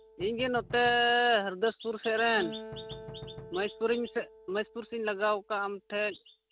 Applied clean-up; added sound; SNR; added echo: none; Acoustic guitar + Knock; 17 dB; none.